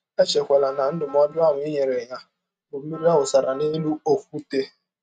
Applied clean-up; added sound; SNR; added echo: neural mask model RNNoise.